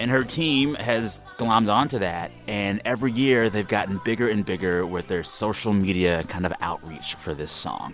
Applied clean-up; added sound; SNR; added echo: none; none; none; none.